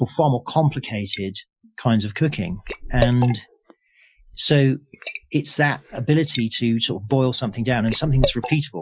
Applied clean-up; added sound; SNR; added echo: classical method Wiener filter.